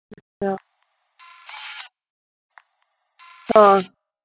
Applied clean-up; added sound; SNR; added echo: classical method spectral subtraction.